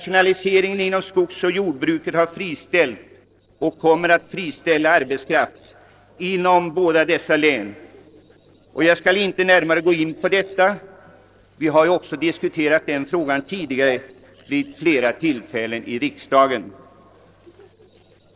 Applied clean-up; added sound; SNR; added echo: neural separator model SepFormer DNS4.